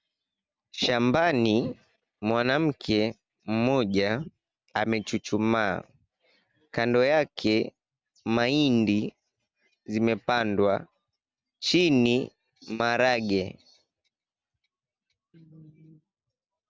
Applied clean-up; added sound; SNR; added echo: none; none; none; none.